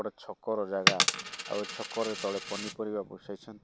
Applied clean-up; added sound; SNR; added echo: none; Coin (dropping); -1 dB; none.